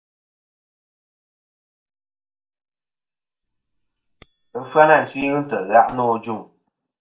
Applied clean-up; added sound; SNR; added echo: neural mask model DeepFilterNet 3.